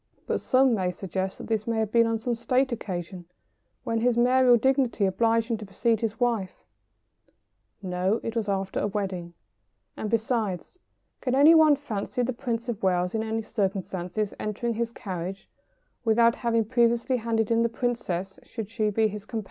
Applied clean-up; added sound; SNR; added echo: none; none; none; none.